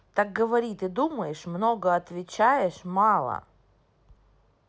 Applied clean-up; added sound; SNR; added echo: none; none; none; none.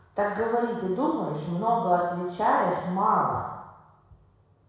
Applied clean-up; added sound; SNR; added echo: none; none; none; reverberation time 1.1 s.